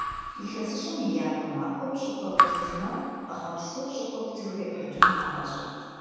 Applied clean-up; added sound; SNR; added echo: none; Raindrop / Drip; -2 dB; reverberation time 2.1 s.